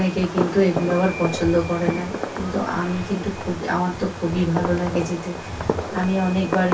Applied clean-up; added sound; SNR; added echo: none; Fireworks; 7 dB; reverberation time 0.1 s.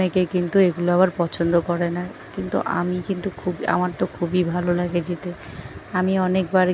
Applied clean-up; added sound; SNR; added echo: none; none; none; none.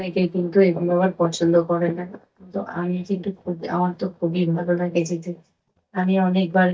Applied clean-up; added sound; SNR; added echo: neural mask model DeepFilterNet 3.